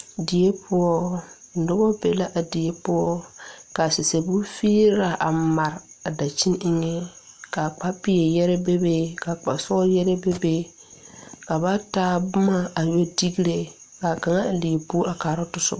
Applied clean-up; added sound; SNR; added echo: none; none; none; none.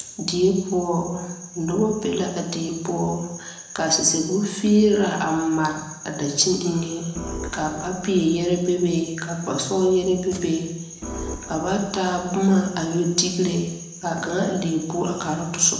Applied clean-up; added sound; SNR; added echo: none; Organ; 13 dB; reverberation time 0.9 s.